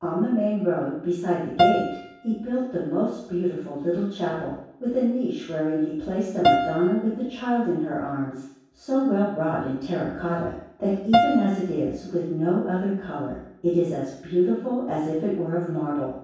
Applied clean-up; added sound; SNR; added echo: none; Piano; 4 dB; reverberation time 0.7 s.